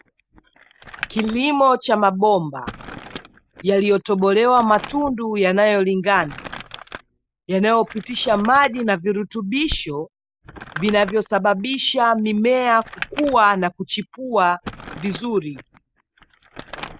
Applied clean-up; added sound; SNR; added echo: none; Crumpling, crinkling; 17 dB; none.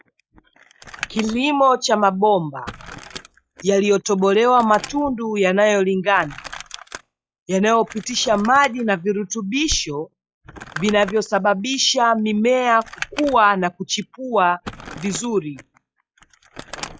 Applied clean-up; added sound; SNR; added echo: classical method log-MMSE.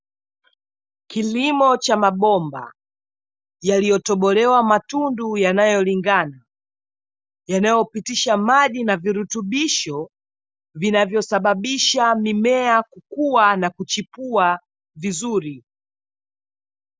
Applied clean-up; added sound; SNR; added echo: none; none; none; none.